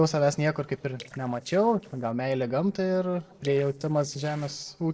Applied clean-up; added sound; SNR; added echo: neural separator model SepFormer DNS4.